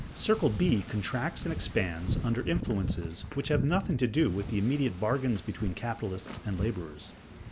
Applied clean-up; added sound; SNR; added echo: none; Wind / Ocean; 7 dB; none.